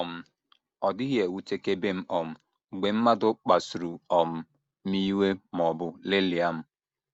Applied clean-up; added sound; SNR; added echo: none; none; none; none.